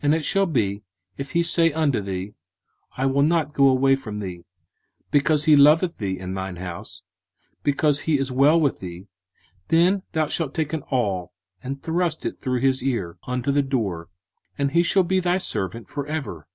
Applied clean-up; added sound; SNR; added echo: none; none; none; none.